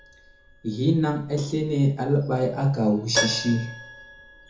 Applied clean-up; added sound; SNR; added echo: none; Keyboard (musical); 10 dB; reverberation time 0.7 s.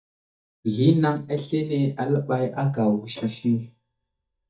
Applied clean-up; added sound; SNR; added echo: neural mask model DeepFilterNet 3.